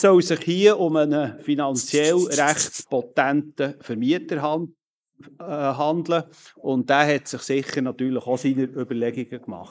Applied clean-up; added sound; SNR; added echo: neural mask model Resemble Enhance denoiser.